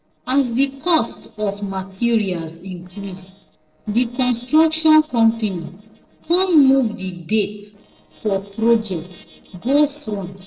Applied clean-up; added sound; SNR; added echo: neural separator model SepFormer DNS4.